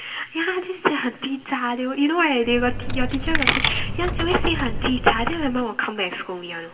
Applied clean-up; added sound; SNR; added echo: none; Coin (dropping); 1 dB; reverberation time 1.3 s.